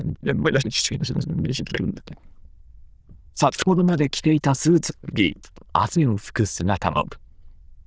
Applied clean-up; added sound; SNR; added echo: neural diffusion model UNIVERSE++.